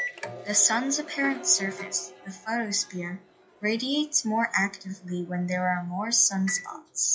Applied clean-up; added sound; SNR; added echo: classical method WPE with log-MMSE.